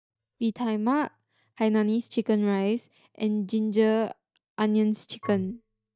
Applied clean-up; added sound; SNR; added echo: neural mask model DeepFilterNet 3.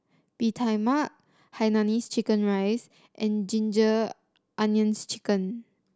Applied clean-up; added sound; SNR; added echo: none; none; none; none.